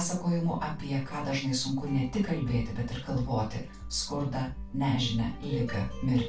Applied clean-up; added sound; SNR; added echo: none; none; none; reverberation time 0.2 s.